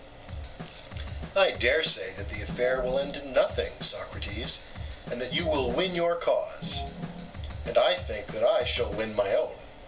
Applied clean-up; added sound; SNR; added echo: none; Drum kit + Organ; 10 dB; none.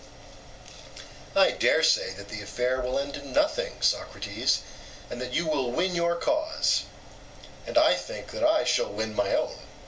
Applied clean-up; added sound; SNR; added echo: none; none; none; none.